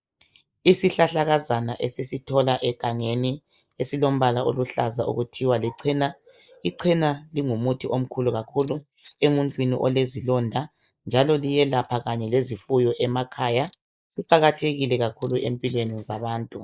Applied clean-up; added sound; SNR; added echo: neural mask model Resemble Enhance denoiser.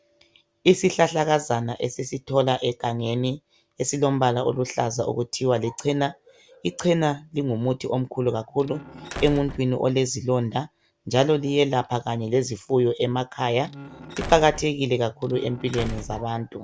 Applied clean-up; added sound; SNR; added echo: none; Slam; 12 dB; none.